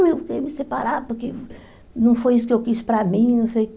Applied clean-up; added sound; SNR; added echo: none; none; none; none.